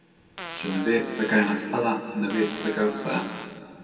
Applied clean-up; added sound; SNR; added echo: none; Fart; 12 dB; reverberation time 2.0 s.